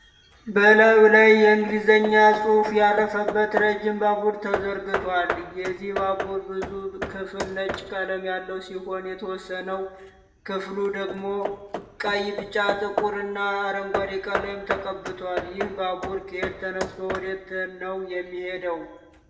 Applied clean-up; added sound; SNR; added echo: none; Hammer / Wood; 12 dB; reverberation time 0.8 s.